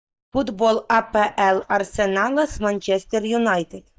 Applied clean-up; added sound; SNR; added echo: neural mask model DeepFilterNet 3.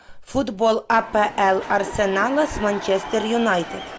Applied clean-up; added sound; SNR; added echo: none; Crowd / Cheering; 12 dB; none.